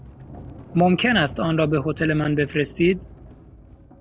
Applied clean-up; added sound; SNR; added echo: none; Sliding door; 17 dB; none.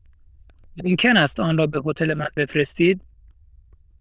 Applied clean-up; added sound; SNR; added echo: neural diffusion model UNIVERSE++.